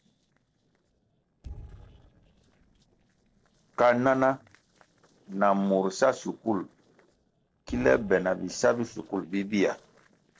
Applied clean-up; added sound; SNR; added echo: neural separator model SepFormer DNS4.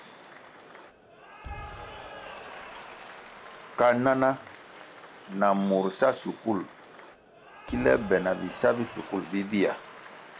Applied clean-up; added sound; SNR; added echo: none; Applause / Cheering; 15 dB; none.